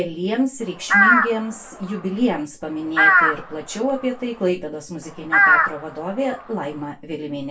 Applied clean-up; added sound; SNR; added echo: none; Crow; -4 dB; reverberation time 0.2 s.